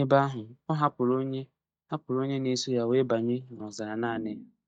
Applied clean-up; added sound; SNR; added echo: neural mask model DeepFilterNet 3.